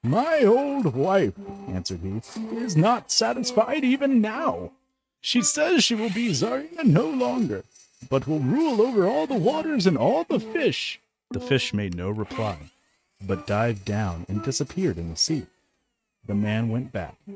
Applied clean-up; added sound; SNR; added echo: neural mask model RNNoise.